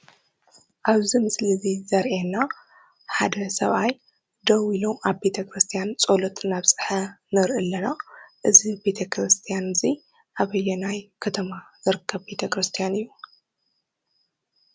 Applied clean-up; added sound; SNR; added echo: none; none; none; none.